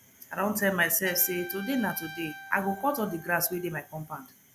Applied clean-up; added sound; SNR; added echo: none; Trumpet; 16 dB; none.